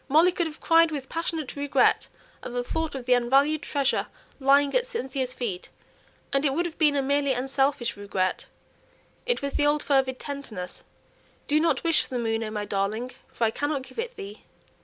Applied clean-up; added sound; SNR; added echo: none; none; none; none.